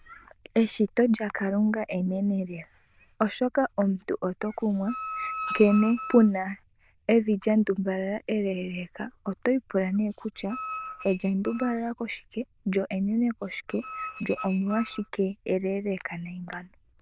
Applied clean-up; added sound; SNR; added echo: neural diffusion model UNIVERSE++.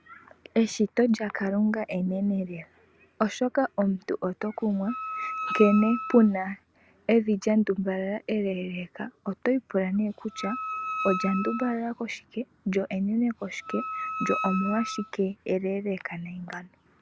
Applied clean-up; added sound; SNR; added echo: none; Wind instrument, woodwind instrument; 8 dB; none.